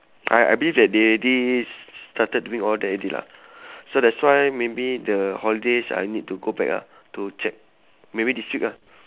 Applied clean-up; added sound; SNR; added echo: none; none; none; none.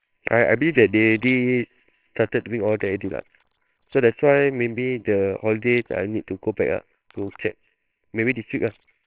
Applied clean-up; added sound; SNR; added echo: neural separator model SepFormer WHAMR!.